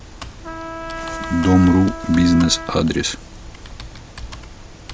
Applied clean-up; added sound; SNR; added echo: none; Trumpet + Computer keyboard; 12 dB; none.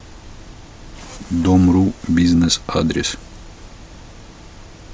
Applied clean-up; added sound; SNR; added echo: none; none; none; none.